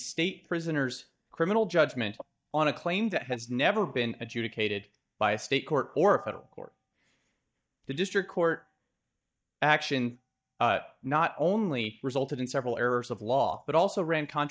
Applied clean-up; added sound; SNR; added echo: neural mask model DeepFilterNet 3.